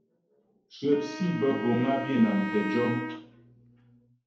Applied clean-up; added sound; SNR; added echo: none; Wind instrument, woodwind instrument; 8 dB; reverberation time 2.1 s.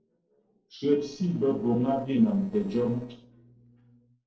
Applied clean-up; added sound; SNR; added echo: neural separator model SepFormer DNS4.